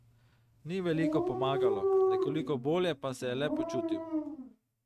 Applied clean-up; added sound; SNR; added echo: neural mask model RNNoise.